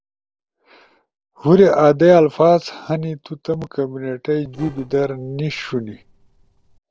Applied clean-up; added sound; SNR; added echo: neural separator model SepFormer DNS4.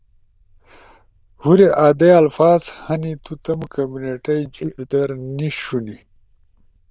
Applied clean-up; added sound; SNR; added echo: neural diffusion model UNIVERSE++.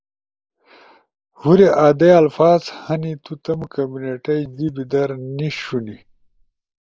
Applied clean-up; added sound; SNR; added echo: neural mask model Resemble Enhance denoiser.